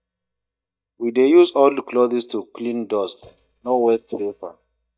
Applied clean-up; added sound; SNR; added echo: neural mask model DeepFilterNet 3.